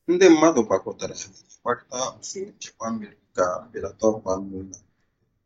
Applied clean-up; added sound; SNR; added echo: neural mask model DeepFilterNet 3.